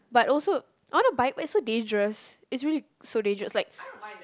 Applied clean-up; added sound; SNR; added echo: none; none; none; none.